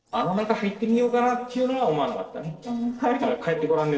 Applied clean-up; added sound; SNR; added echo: neural separator model SepFormer DNS4.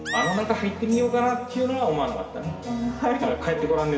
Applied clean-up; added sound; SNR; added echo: none; Animal; 11 dB; reverberation time 3.0 s.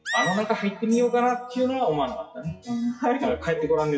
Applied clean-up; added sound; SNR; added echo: classical method WPE with log-MMSE.